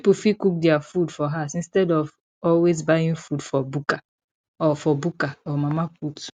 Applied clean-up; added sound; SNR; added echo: none; none; none; none.